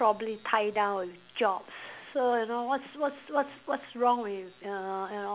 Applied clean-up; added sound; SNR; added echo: none; none; none; none.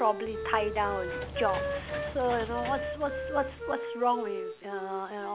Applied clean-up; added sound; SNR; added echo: none; Wind instrument, woodwind instrument + Engine / Mechanisms; 4 dB; none.